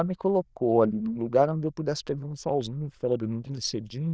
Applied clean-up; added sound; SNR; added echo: neural diffusion model UNIVERSE++.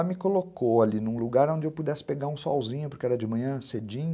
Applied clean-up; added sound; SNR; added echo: none; none; none; none.